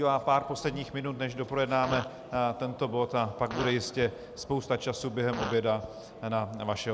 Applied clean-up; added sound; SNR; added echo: none; Fart; 13 dB; none.